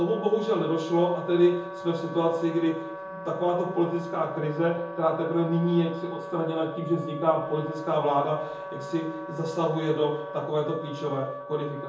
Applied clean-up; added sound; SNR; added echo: none; Wind instrument, woodwind instrument; 11 dB; reverberation time 0.7 s.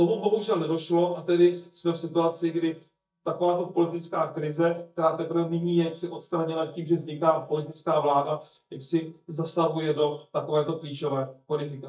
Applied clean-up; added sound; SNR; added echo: neural mask model DeepFilterNet 3.